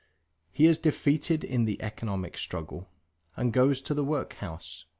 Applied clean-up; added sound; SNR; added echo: none; none; none; none.